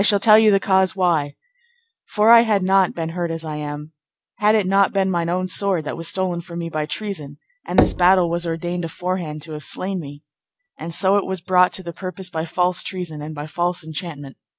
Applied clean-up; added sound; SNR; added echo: none; Knock / Wood; 6 dB; none.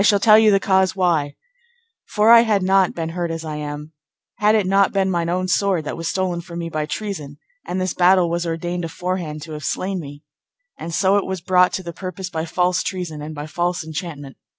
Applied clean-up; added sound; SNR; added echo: none; none; none; none.